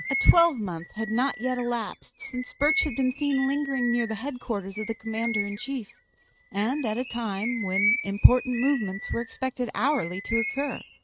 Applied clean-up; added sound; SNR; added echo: neural mask model RNNoise.